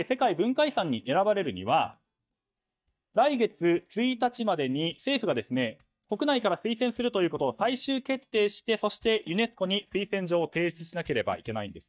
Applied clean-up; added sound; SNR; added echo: neural mask model DeepFilterNet 3.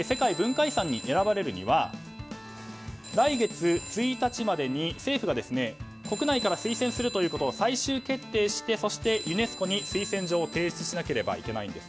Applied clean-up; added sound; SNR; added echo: none; Telephone; 14 dB; none.